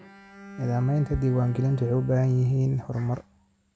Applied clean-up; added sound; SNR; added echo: none; Bowed string instrument; 19 dB; none.